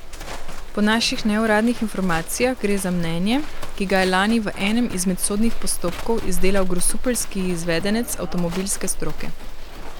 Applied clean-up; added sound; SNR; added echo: none; Livestock, farm animals, working animals; 0 dB; none.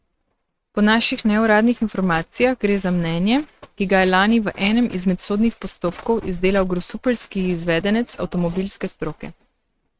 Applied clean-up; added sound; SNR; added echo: neural mask model RNNoise.